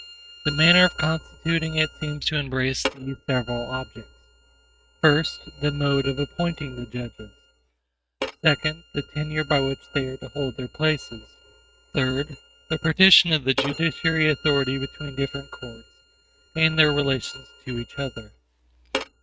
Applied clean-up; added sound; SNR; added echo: neural mask model RNNoise.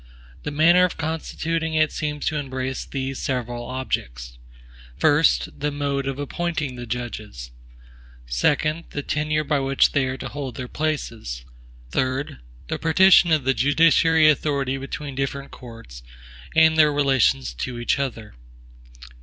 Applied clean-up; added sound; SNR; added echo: none; none; none; none.